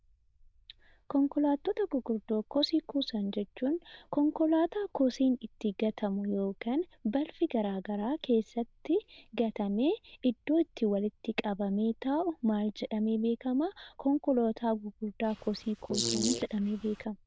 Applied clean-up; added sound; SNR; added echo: neural diffusion model UNIVERSE++.